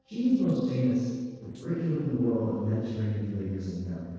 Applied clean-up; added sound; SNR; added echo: neural separator model SepFormer DNS4.